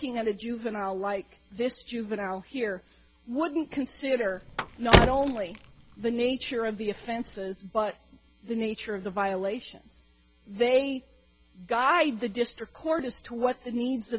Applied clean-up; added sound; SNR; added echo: none; Car; -2 dB; none.